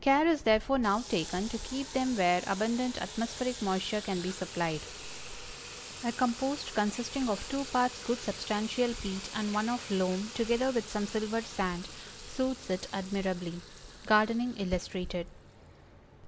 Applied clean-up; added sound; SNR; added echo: none; Sink (filling or washing) / Water tap, faucet; 14 dB; none.